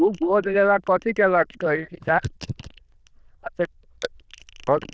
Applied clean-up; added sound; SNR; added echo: neural diffusion model UNIVERSE++.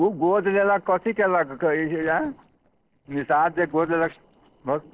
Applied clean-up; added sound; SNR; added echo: neural separator model SepFormer DNS4.